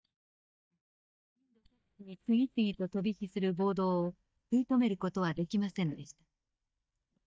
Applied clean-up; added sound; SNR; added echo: neural mask model DeepFilterNet 3.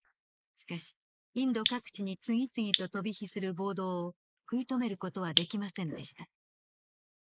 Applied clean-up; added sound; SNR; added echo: neural mask model Resemble Enhance denoiser.